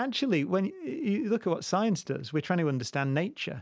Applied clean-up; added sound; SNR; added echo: none; none; none; none.